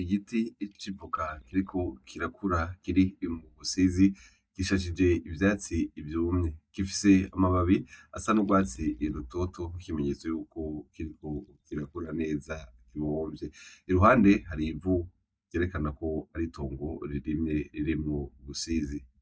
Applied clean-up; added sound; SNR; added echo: neural mask model DeepFilterNet 3.